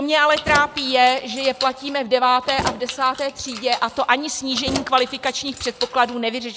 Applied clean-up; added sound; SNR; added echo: none; Keys jangling; 12 dB; none.